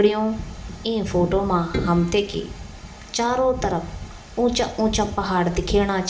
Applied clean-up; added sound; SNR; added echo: none; Keyboard (musical); 16 dB; reverberation time 0.6 s.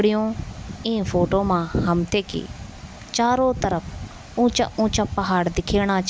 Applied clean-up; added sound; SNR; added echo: none; none; none; none.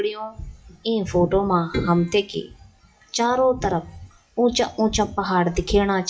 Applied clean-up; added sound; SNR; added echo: classical method WPE with log-MMSE.